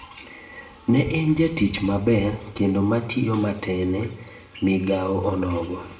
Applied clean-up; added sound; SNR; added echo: none; none; none; reverberation time 0.6 s.